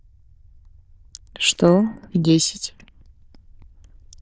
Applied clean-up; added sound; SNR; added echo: neural diffusion model UNIVERSE++.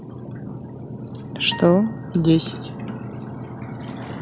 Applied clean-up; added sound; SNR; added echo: none; Acoustic guitar; 17 dB; none.